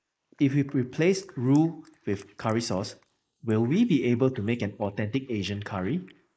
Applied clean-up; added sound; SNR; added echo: neural mask model Resemble Enhance denoiser.